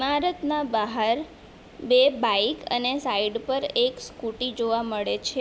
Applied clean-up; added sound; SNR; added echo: none; none; none; none.